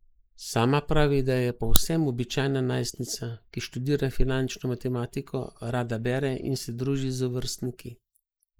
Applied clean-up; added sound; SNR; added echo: neural mask model Resemble Enhance denoiser.